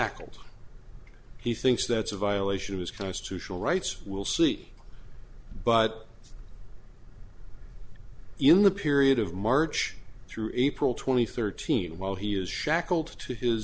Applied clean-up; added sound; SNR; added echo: none; none; none; none.